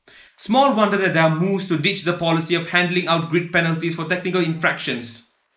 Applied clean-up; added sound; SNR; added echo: neural mask model Resemble Enhance denoiser.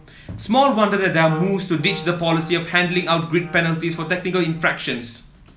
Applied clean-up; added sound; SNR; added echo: none; Wind instrument, woodwind instrument; 20 dB; none.